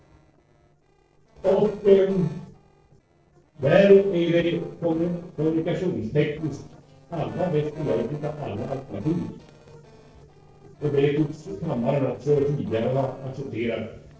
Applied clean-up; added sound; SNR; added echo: neural separator model SepFormer DNS4.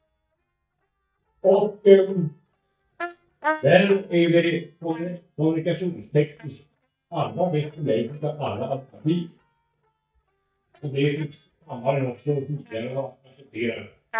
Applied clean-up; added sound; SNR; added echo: neural mask model DeepFilterNet 3.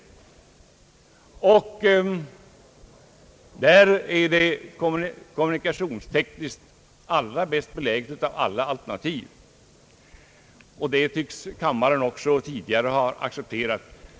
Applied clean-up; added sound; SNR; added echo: none; none; none; none.